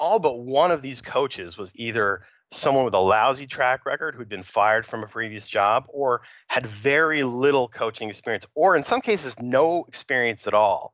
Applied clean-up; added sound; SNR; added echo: none; none; none; none.